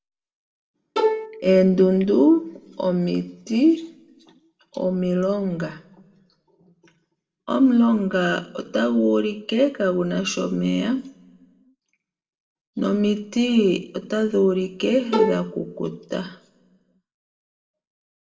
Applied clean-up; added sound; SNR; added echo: none; Bowed string instrument; 3 dB; reverberation time 0.5 s.